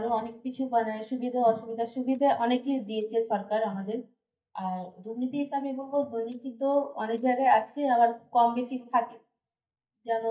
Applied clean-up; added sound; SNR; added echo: neural mask model DeepFilterNet 3.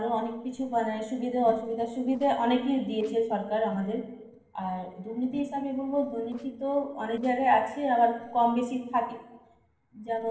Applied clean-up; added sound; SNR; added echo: neural separator model SepFormer DNS4.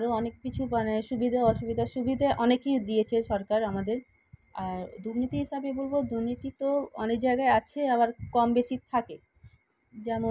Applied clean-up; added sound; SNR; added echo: none; none; none; none.